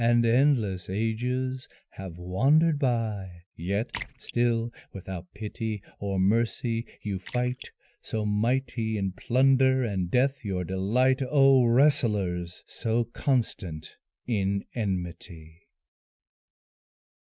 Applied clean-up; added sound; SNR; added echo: neural mask model RNNoise.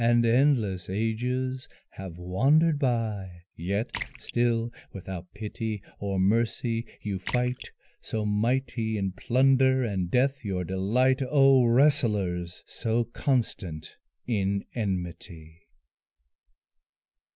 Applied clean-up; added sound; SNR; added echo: none; Splash, splatter; 17 dB; none.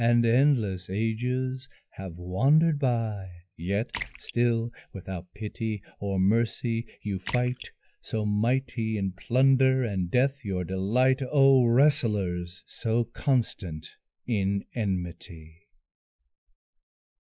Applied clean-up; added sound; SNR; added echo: classical method log-MMSE.